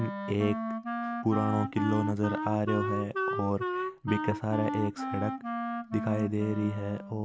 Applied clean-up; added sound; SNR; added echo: none; Wind instrument, woodwind instrument; 3 dB; none.